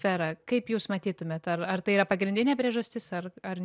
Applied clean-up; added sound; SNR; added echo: none; none; none; none.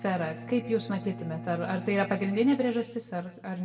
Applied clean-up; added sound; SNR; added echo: none; Bowed string instrument; 13 dB; reverberation time 0.9 s.